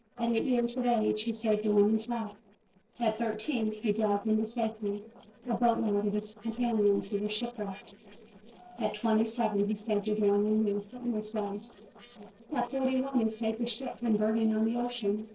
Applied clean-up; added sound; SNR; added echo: neural separator model SepFormer DNS4.